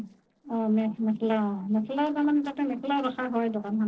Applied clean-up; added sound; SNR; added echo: neural separator model SepFormer DNS4.